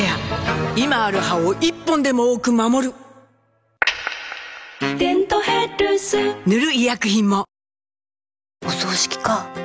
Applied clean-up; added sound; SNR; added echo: none; none; none; none.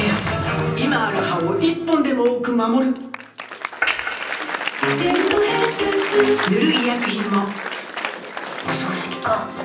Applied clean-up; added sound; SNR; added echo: none; Applause; 8 dB; reverberation time 0.6 s.